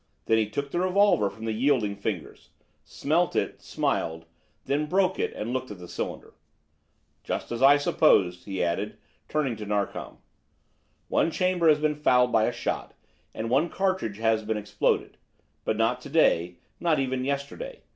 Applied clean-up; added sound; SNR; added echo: none; none; none; none.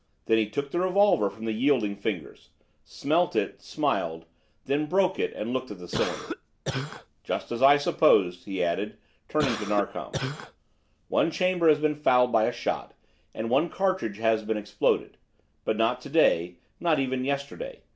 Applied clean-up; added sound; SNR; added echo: none; Cough; 6 dB; none.